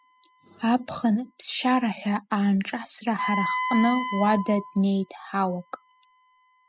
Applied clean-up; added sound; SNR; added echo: classical method spectral subtraction.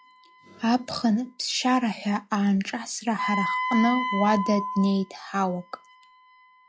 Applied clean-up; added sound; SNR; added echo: classical method log-MMSE.